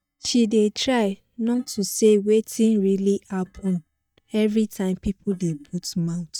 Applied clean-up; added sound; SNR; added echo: neural mask model DeepFilterNet 3.